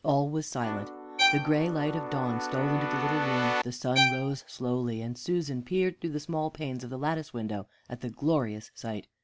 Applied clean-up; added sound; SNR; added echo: none; Keyboard (musical) + Bowed string instrument; 1 dB; none.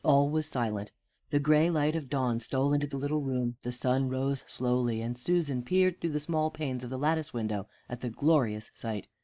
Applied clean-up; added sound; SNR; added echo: neural mask model Resemble Enhance denoiser.